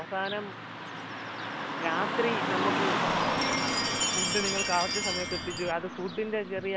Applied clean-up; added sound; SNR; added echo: none; Chime + Car passing by / Traffic noise, roadway noise; -3 dB; none.